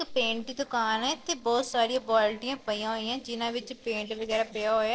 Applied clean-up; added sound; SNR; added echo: neural separator model SepFormer DNS4.